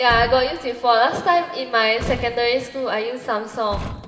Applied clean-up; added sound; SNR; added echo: none; Truck; 14 dB; reverberation time 2.6 s.